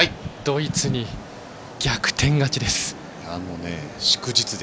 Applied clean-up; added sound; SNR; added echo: none; none; none; none.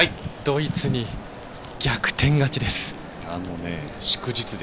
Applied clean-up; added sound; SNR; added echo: none; Crumpling, crinkling; 20 dB; none.